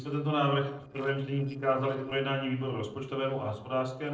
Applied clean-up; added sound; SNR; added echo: neural separator model SepFormer DNS4.